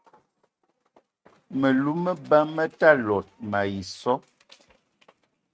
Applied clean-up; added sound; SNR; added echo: neural mask model RNNoise.